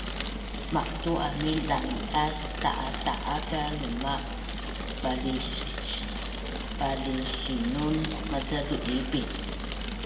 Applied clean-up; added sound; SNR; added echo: none; Mechanisms / Bicycle; 2 dB; reverberation time 1.5 s.